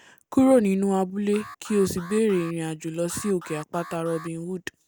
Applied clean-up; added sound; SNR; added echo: none; Alarm; 19 dB; none.